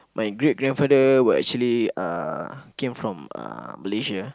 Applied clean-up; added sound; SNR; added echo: neural mask model Resemble Enhance denoiser.